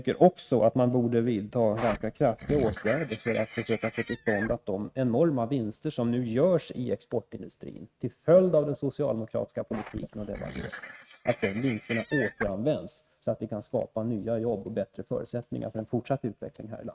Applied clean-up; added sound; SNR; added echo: neural mask model RNNoise.